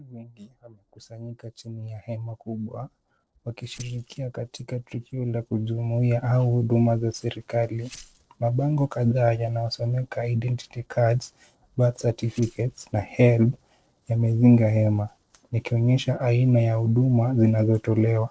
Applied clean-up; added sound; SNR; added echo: neural separator model SepFormer DNS4.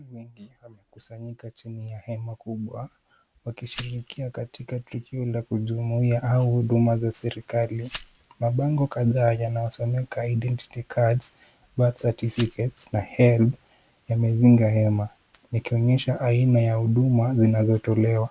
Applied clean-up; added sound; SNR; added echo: none; Glass; 19 dB; none.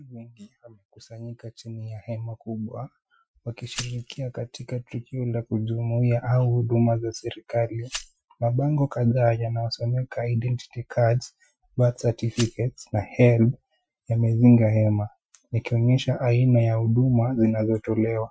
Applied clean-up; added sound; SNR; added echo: classical method Wiener filter.